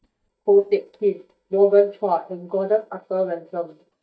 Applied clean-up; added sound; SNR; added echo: neural mask model DeepFilterNet 3.